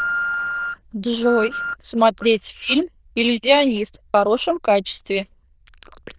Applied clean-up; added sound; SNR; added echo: neural diffusion model UNIVERSE++.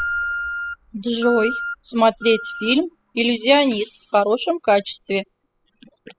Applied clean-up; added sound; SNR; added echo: classical method spectral subtraction.